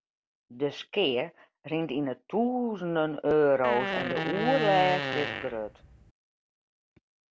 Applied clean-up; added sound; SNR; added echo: none; Fart; 3 dB; none.